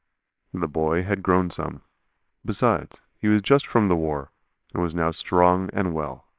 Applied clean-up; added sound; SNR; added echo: neural separator model SepFormer WHAMR!.